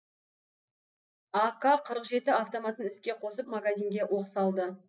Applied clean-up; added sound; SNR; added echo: neural mask model Resemble Enhance denoiser.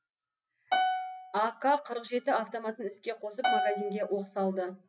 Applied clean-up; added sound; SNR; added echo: none; Piano; 0 dB; none.